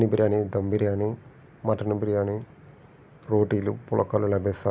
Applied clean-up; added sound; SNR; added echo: none; none; none; none.